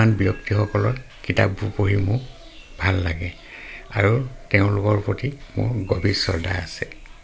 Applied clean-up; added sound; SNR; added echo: none; none; none; none.